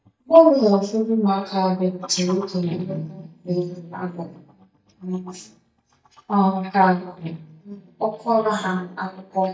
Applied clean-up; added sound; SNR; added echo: neural mask model DeepFilterNet 3.